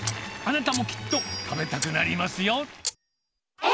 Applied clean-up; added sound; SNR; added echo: none; Camera + Bell; 9 dB; none.